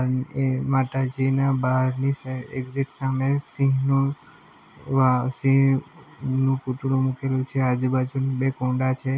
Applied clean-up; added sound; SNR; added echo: none; none; none; none.